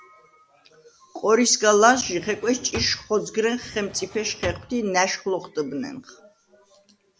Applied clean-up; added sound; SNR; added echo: none; Drawer open or close; 16 dB; none.